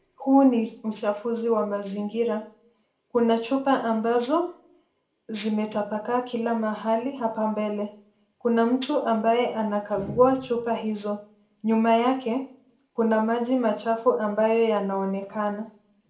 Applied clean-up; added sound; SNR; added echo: none; none; none; reverberation time 0.4 s.